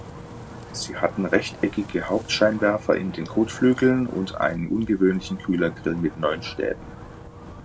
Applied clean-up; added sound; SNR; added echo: none; Wind; 15 dB; none.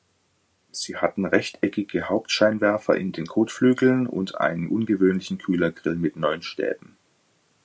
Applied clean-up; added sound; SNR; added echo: none; none; none; none.